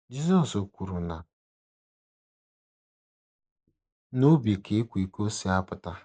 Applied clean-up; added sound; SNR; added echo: neural mask model Resemble Enhance denoiser.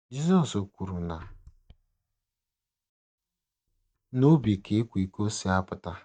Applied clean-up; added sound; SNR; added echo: neural mask model DeepFilterNet 3.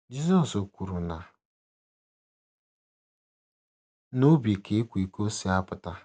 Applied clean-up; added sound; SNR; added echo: none; none; none; none.